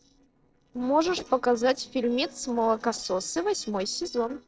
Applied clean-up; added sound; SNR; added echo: neural separator model SepFormer DNS4.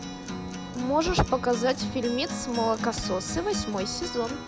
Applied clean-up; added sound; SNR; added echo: none; Acoustic guitar; 7 dB; none.